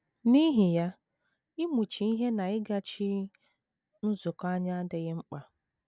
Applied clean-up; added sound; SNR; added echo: none; none; none; none.